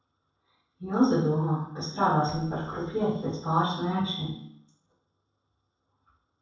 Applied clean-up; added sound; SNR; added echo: neural separator model SepFormer DNS4.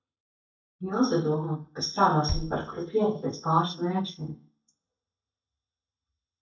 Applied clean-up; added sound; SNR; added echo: neural mask model DeepFilterNet 3.